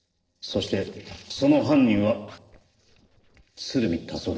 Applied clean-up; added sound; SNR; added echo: neural separator model SepFormer DNS4.